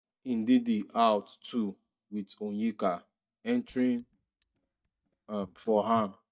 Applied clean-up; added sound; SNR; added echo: neural mask model DeepFilterNet 3.